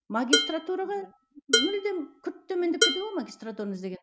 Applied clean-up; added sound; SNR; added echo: none; Dishes, pots, and pans; -2 dB; none.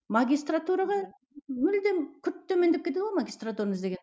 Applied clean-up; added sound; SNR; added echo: none; none; none; none.